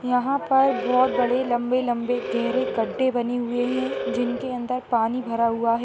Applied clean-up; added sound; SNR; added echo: none; Animal; 8 dB; none.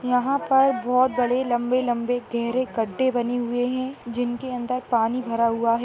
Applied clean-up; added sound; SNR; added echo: none; none; none; none.